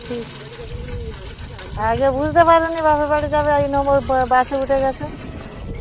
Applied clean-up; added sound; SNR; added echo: none; Rain; 11 dB; none.